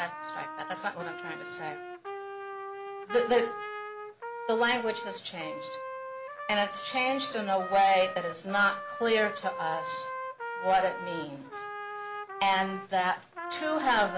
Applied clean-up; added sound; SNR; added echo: none; Trumpet; 8 dB; none.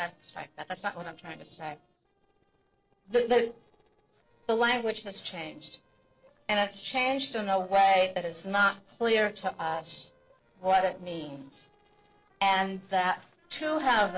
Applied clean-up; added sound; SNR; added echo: neural separator model SepFormer DNS4.